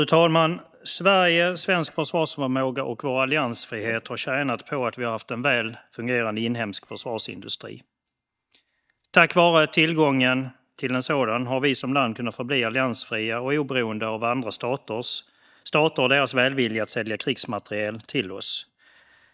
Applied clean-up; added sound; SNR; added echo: neural mask model DeepFilterNet 3.